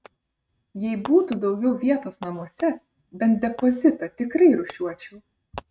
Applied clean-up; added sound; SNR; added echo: neural mask model RNNoise.